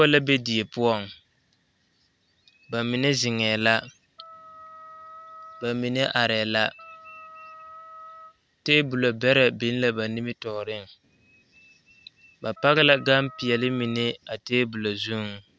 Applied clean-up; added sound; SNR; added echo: none; Wind instrument, woodwind instrument; 20 dB; none.